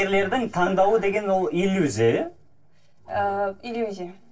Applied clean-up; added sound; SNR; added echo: neural separator model SepFormer DNS4.